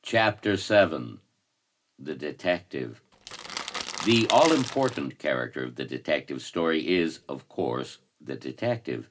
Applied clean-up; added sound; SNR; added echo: none; Crackle; 7 dB; reverberation time 0.2 s.